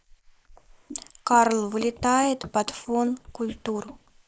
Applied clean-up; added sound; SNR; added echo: neural mask model Resemble Enhance denoiser.